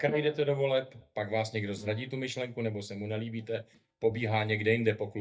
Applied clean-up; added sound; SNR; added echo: neural mask model DeepFilterNet 3.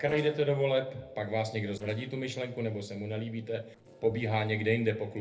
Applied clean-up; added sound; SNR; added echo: neural separator model SepFormer DNS4.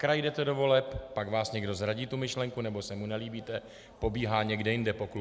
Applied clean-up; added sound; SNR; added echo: none; none; none; none.